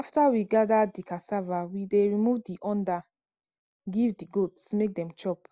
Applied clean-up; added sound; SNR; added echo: none; none; none; none.